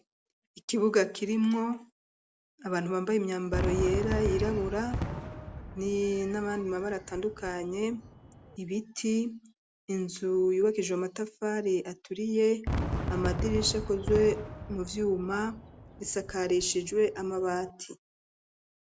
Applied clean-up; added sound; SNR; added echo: none; Fireworks; 8 dB; none.